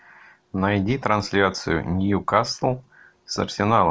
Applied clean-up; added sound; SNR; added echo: none; none; none; none.